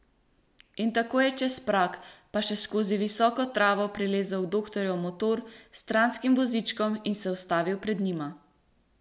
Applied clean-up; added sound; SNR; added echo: none; none; none; none.